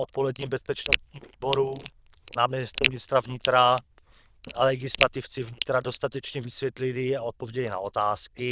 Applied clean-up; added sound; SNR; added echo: neural diffusion model UNIVERSE++.